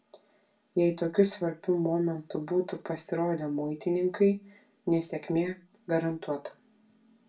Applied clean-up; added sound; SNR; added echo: none; none; none; reverberation time 0.2 s.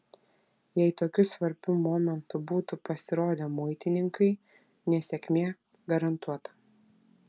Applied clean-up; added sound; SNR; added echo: none; none; none; none.